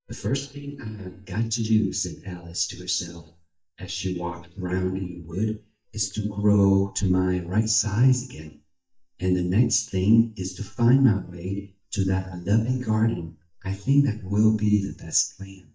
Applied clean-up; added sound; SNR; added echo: neural mask model DeepFilterNet 3.